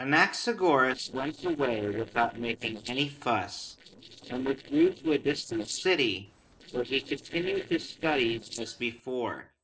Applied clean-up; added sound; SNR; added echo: neural separator model SepFormer DNS4.